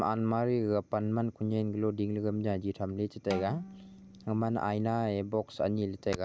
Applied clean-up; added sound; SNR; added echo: none; Bowed string instrument; 14 dB; none.